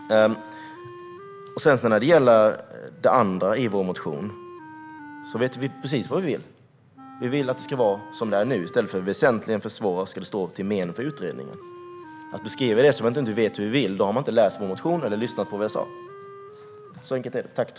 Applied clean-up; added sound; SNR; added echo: none; Wind instrument, woodwind instrument; 19 dB; none.